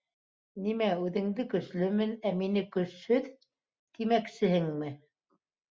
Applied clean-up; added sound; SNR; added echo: none; none; none; none.